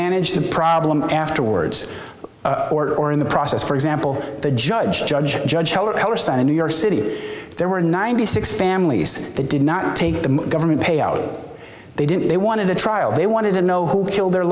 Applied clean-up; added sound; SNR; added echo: none; none; none; none.